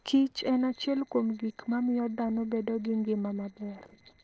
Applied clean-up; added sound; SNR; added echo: neural separator model SepFormer DNS4.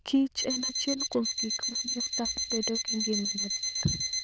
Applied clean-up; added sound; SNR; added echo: neural diffusion model UNIVERSE++.